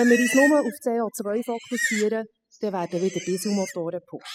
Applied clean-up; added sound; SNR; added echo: classical method spectral subtraction.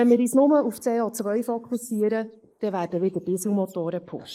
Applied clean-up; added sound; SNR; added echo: neural mask model Resemble Enhance denoiser.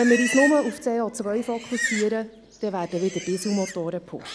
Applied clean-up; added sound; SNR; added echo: none; Livestock, farm animals, working animals; 8 dB; none.